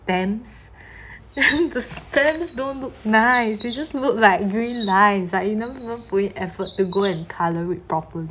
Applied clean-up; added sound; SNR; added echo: none; Chirp, tweet; 13 dB; none.